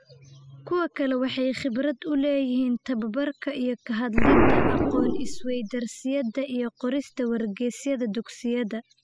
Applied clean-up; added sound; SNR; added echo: classical method spectral subtraction.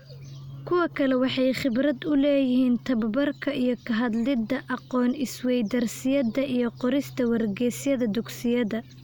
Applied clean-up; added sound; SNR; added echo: none; none; none; none.